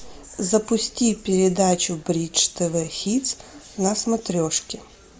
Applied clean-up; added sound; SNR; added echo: none; none; none; none.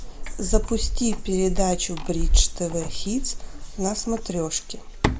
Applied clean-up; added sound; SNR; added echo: none; Keys jangling; -2 dB; none.